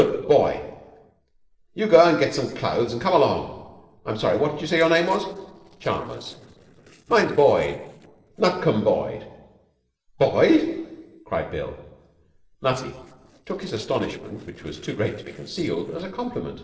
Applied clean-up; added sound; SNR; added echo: neural separator model SepFormer DNS4.